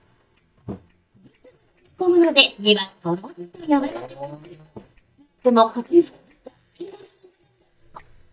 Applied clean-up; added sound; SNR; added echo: neural mask model DeepFilterNet 3.